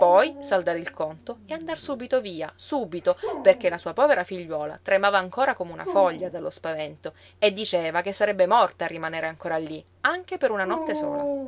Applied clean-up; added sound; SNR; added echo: none; Dog; 13 dB; none.